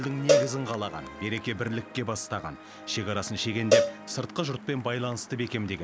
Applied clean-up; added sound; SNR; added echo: none; Cowbell; -2 dB; none.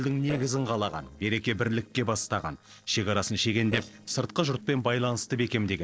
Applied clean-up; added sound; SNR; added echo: neural separator model SepFormer DNS4.